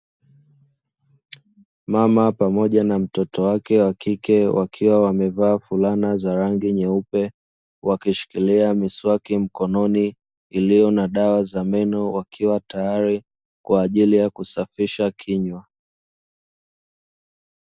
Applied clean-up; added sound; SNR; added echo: none; none; none; none.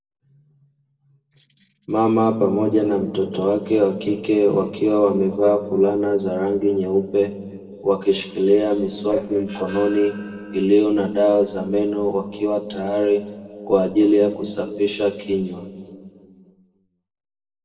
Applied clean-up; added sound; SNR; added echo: neural separator model SepFormer DNS4.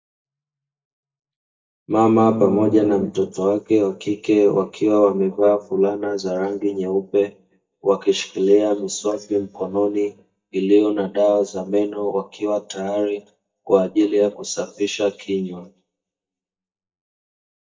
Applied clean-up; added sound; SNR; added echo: neural mask model DeepFilterNet 3.